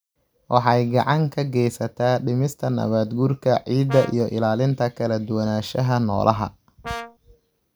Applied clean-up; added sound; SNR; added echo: none; Brass instrument; 11 dB; none.